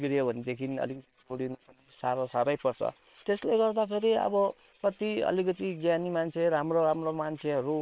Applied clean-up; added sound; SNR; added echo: neural separator model SepFormer WHAM!.